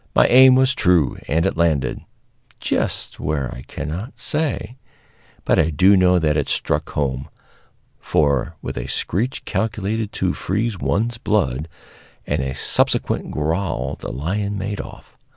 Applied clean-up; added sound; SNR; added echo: none; none; none; none.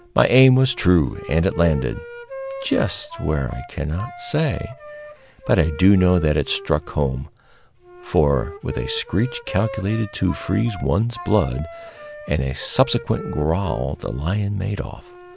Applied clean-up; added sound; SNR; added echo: none; Wind instrument, woodwind instrument; 16 dB; none.